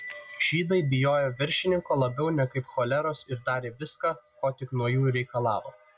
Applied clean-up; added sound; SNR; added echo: none; Door / Bell; 12 dB; none.